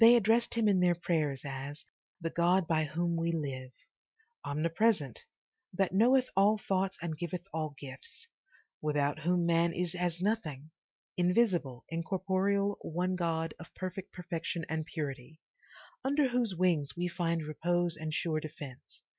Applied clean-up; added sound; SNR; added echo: none; none; none; none.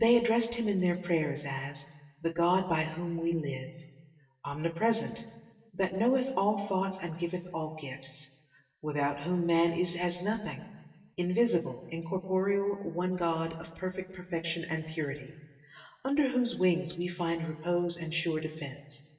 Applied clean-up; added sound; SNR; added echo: none; none; none; reverberation time 1.2 s.